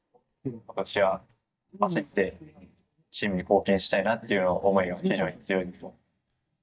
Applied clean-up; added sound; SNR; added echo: neural mask model DeepFilterNet 3.